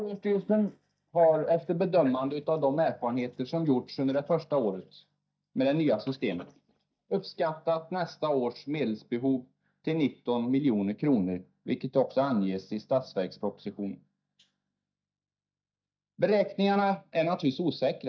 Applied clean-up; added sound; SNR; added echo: neural mask model DeepFilterNet 3.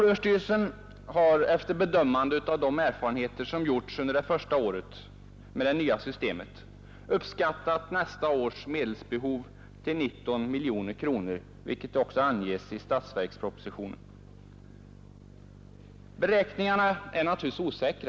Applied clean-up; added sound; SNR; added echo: none; none; none; none.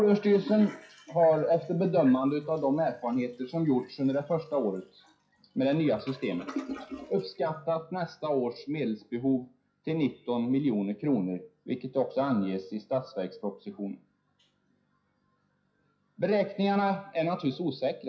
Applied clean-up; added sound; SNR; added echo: classical method WPE with log-MMSE.